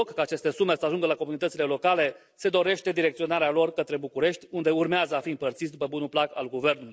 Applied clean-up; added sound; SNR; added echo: none; none; none; none.